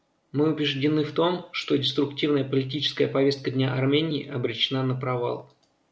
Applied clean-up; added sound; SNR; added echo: none; none; none; none.